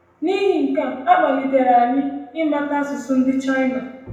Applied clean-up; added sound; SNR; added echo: none; none; none; reverberation time 0.8 s.